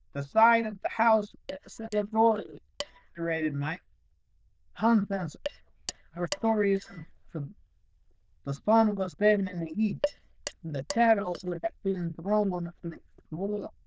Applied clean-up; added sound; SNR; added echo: neural diffusion model UNIVERSE++.